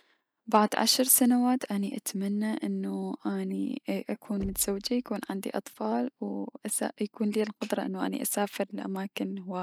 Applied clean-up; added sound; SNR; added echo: none; Knock; 20 dB; none.